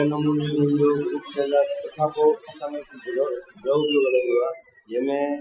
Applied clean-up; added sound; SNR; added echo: classical method Wiener filter.